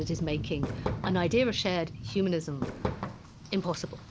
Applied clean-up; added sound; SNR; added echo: none; Rain + Fireworks; 6 dB; none.